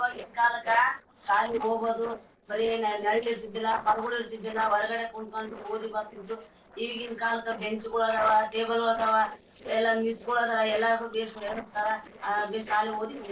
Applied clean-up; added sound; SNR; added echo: neural separator model SepFormer DNS4.